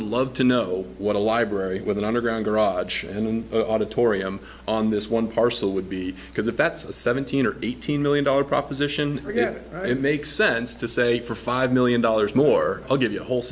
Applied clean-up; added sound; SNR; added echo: none; none; none; none.